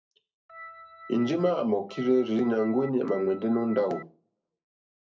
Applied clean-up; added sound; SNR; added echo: none; Organ; 17 dB; reverberation time 0.3 s.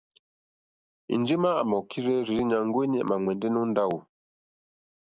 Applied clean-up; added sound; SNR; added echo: none; none; none; none.